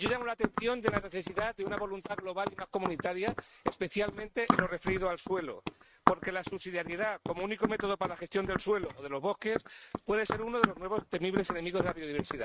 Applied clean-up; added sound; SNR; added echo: neural mask model RNNoise.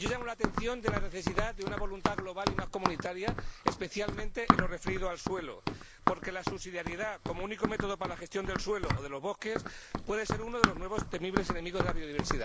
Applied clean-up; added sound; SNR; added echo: none; Run; -3 dB; none.